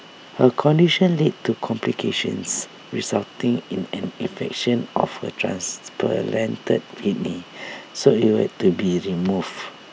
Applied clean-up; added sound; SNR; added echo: none; none; none; none.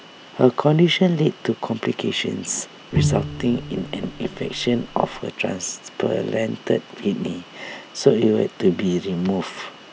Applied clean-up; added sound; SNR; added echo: none; Bowed string instrument; 5 dB; none.